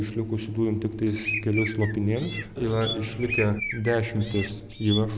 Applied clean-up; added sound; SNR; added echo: none; Bird; 8 dB; none.